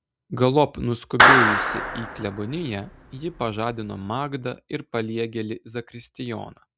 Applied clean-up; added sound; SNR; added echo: none; Clapping; -4 dB; none.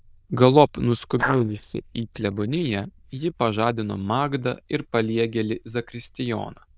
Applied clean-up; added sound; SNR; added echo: neural diffusion model UNIVERSE++.